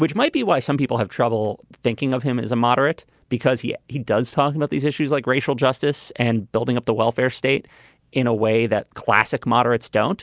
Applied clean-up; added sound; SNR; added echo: none; none; none; none.